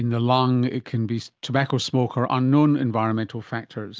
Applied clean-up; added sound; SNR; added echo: none; none; none; none.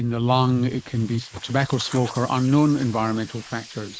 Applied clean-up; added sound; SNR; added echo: neural mask model Resemble Enhance denoiser.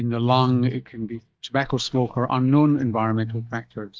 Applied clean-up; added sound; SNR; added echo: neural mask model DeepFilterNet 3.